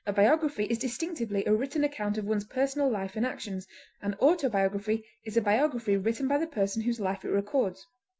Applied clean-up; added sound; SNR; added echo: none; none; none; none.